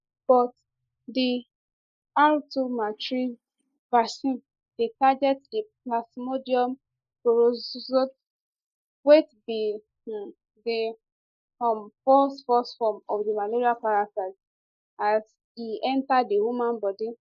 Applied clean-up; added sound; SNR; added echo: neural mask model Resemble Enhance denoiser.